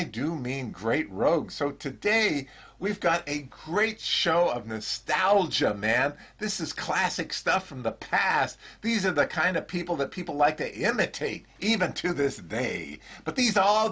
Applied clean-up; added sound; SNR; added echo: none; none; none; none.